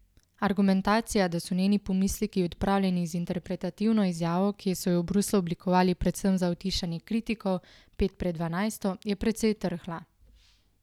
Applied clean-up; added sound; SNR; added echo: none; none; none; none.